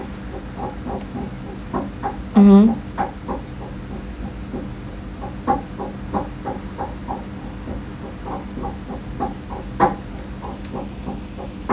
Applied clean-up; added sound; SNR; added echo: none; none; none; none.